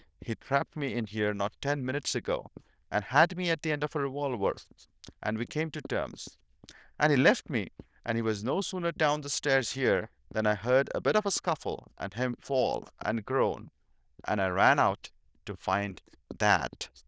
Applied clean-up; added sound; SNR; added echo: neural diffusion model UNIVERSE++.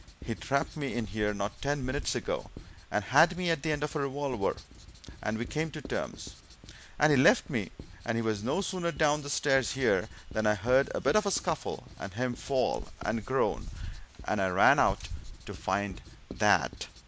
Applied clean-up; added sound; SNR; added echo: none; Writing; 18 dB; none.